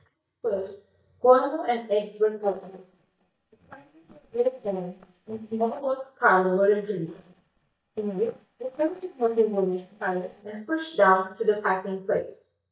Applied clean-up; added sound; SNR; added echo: neural mask model DeepFilterNet 3.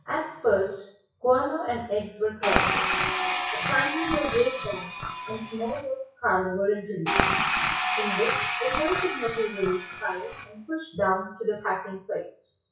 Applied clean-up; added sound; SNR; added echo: classical method WPE with log-MMSE.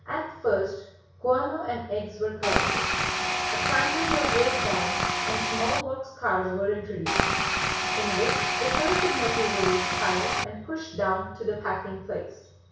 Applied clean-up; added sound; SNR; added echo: none; Tools; -3 dB; reverberation time 0.6 s.